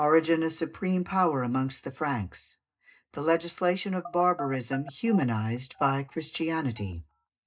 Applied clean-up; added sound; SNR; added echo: neural mask model DeepFilterNet 3.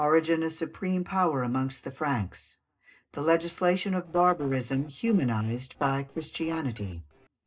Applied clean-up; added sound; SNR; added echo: neural separator model SepFormer DNS4.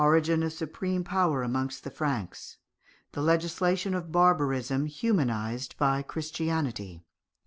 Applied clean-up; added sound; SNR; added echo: none; none; none; none.